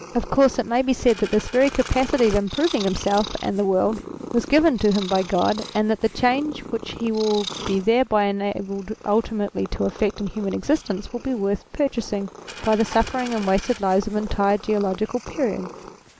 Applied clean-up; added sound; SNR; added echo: none; Purr + Coin (dropping); 15 dB; none.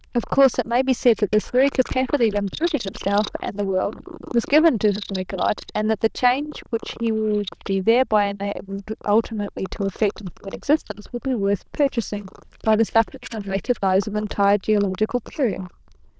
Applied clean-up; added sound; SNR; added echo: neural diffusion model UNIVERSE++.